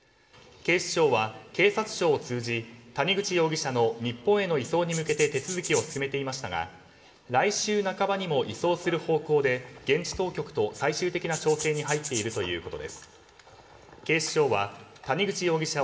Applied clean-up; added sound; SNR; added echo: none; Rattle (instrument); 9 dB; reverberation time 1.0 s.